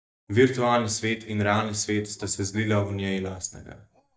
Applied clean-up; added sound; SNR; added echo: neural mask model DeepFilterNet 3.